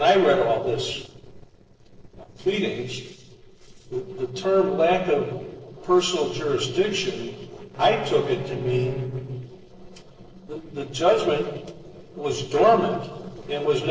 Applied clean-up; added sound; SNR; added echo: neural separator model SepFormer DNS4.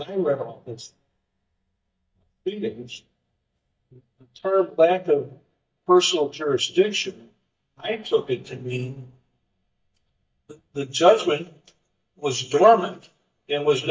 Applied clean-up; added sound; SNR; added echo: neural mask model DeepFilterNet 3.